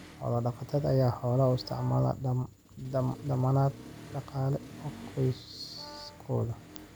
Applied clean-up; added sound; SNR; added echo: none; Brass instrument + Accelerating, revving, vroom; 18 dB; none.